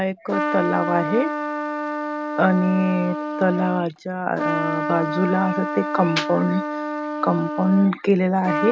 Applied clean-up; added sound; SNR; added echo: none; Trumpet; 4 dB; none.